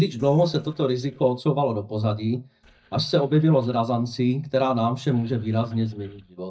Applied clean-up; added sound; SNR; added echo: neural mask model DeepFilterNet 3.